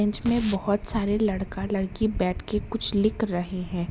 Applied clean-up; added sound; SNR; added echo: none; Domestic sounds, home sounds; 16 dB; none.